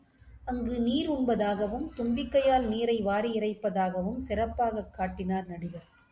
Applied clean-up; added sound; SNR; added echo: none; none; none; none.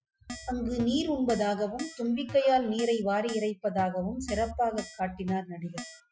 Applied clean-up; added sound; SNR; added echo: classical method Wiener filter.